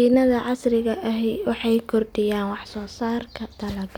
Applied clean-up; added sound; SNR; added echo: none; none; none; none.